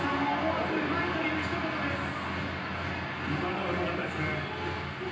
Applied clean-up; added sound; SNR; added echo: none; none; none; reverberation time 0.9 s.